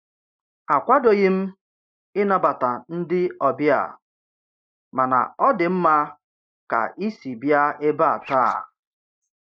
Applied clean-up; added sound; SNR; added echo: neural mask model Resemble Enhance denoiser.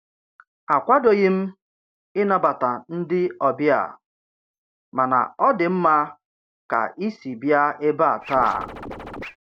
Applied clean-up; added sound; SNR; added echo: none; Scratching (performance technique); 12 dB; none.